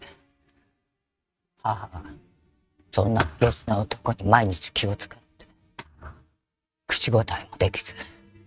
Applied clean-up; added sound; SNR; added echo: neural mask model RNNoise.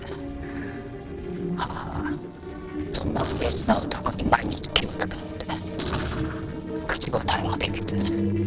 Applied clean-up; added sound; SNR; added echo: neural separator model SepFormer DNS4.